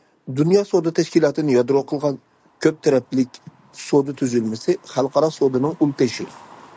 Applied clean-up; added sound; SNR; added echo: none; none; none; none.